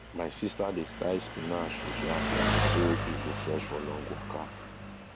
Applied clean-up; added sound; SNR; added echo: none; Engine; -1 dB; none.